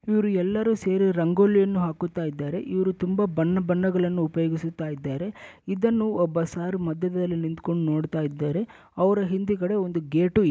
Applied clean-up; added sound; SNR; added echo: none; none; none; none.